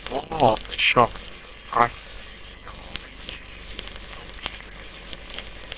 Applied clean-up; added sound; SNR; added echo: neural separator model SepFormer WHAMR!.